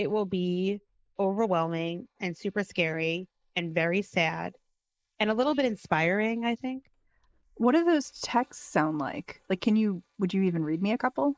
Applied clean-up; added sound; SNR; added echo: neural mask model Resemble Enhance denoiser.